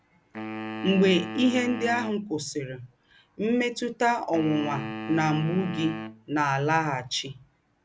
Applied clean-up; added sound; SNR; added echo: none; Wind instrument, woodwind instrument; 10 dB; none.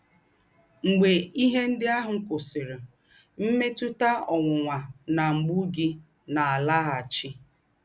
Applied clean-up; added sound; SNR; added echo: none; none; none; none.